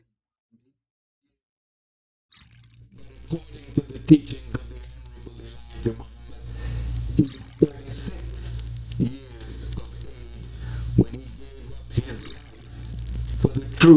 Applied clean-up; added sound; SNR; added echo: neural mask model DeepFilterNet 3.